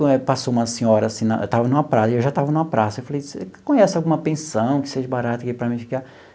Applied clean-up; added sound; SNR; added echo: none; none; none; none.